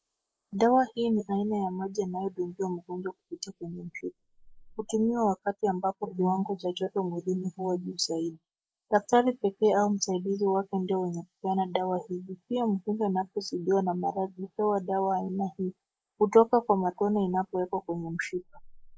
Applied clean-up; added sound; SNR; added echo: neural mask model Resemble Enhance denoiser.